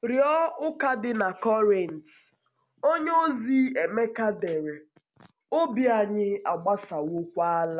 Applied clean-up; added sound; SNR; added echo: none; none; none; none.